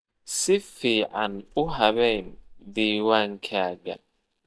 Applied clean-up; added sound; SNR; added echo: neural mask model DeepFilterNet 3.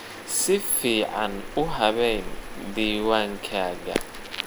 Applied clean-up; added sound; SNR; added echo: none; Rain; 12 dB; none.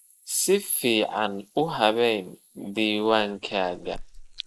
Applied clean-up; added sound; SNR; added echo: neural mask model Resemble Enhance denoiser.